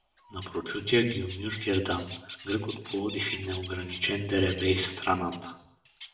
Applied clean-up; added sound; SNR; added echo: none; Bird; 16 dB; reverberation time 0.8 s.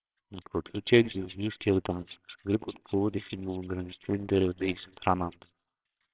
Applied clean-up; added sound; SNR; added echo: neural separator model SepFormer WHAMR!.